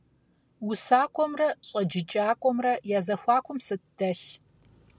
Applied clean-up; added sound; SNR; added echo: none; none; none; none.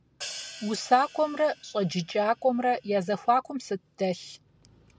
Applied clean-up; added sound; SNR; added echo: none; Hi-hat; 18 dB; none.